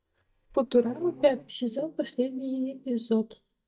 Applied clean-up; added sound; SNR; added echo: neural mask model DeepFilterNet 3.